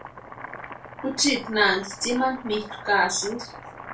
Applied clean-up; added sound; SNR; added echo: none; Boiling; 13 dB; reverberation time 0.2 s.